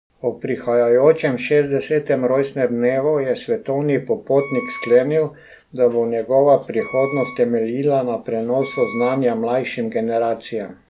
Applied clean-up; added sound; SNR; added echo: none; Wind instrument, woodwind instrument; 16 dB; none.